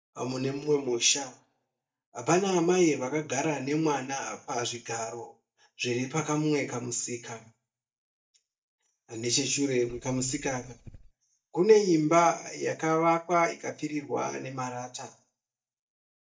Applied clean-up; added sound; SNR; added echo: neural mask model DeepFilterNet 3.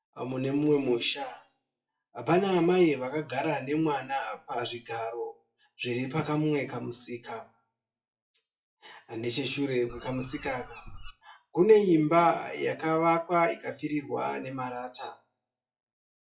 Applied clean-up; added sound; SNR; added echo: classical method WPE with log-MMSE.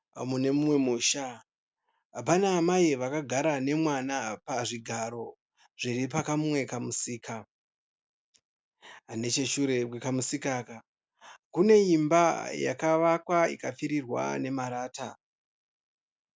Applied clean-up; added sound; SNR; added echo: none; none; none; none.